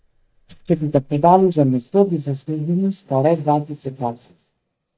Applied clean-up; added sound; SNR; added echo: neural mask model DeepFilterNet 3.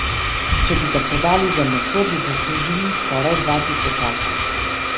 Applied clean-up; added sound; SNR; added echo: none; Domestic sounds, home sounds; -2 dB; none.